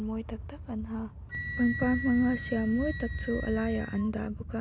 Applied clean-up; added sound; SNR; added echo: none; Wind instrument, woodwind instrument; 12 dB; none.